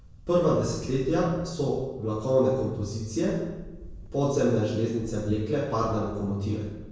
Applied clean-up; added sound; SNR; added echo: none; Wind; 17 dB; reverberation time 1.0 s.